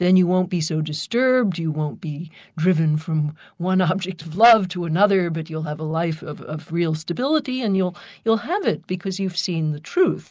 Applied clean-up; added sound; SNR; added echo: none; none; none; none.